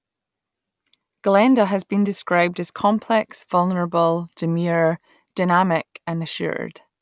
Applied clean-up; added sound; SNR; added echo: none; none; none; none.